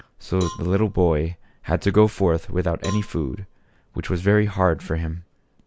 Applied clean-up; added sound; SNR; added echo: none; Cowbell; 20 dB; none.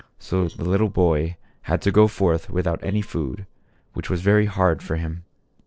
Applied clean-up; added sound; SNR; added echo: neural separator model SepFormer DNS4.